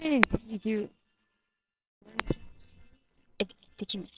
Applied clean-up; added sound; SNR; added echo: neural separator model SepFormer WHAMR!.